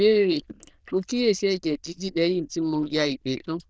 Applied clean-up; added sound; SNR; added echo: neural diffusion model UNIVERSE++.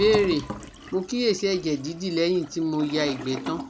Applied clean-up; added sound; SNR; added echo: none; Toilet flush + Fill (with liquid); 12 dB; none.